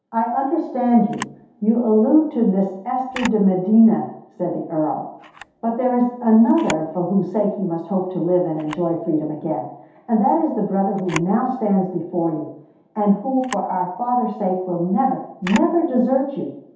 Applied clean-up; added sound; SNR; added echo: none; Camera; 20 dB; reverberation time 0.8 s.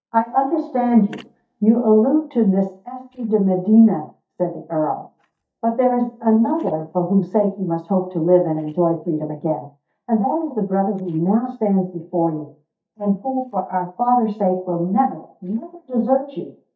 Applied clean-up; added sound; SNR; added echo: neural mask model DeepFilterNet 3.